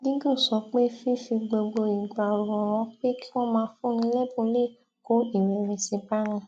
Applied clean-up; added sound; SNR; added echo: none; none; none; none.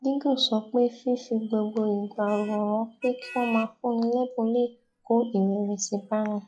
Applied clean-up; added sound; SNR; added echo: classical method log-MMSE.